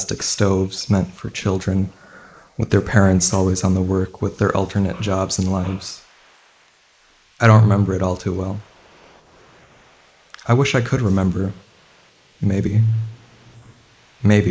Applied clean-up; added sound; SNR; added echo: neural mask model Resemble Enhance denoiser.